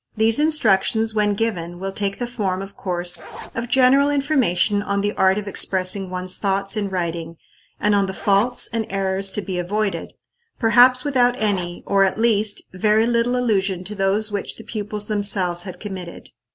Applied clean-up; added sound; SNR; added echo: none; Zipper (clothing); 15 dB; none.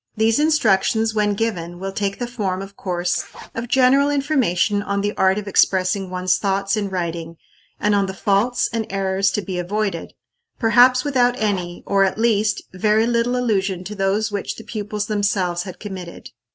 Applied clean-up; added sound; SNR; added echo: neural mask model RNNoise.